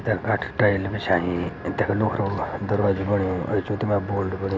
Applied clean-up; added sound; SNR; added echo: none; none; none; none.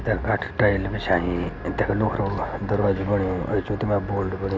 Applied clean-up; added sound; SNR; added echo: none; Accelerating, revving, vroom; 13 dB; none.